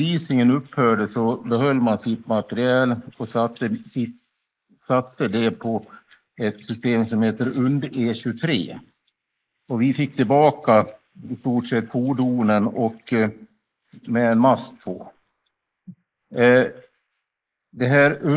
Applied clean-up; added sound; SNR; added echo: neural mask model Resemble Enhance denoiser.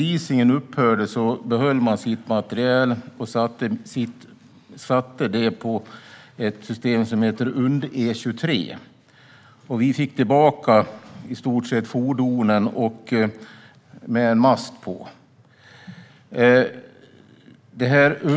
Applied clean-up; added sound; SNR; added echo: none; none; none; none.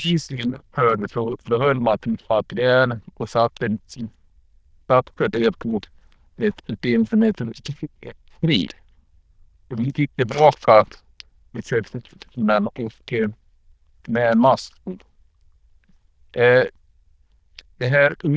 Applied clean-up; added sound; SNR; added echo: neural diffusion model UNIVERSE++.